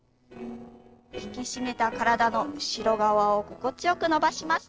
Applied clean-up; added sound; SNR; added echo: neural separator model SepFormer DNS4.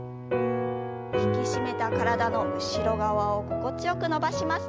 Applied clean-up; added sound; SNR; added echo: none; Plucked string instrument; 18 dB; none.